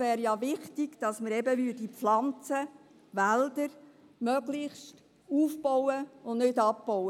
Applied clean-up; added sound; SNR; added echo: none; none; none; none.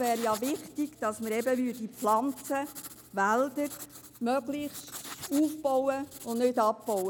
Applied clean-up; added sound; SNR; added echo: none; Writing; 16 dB; none.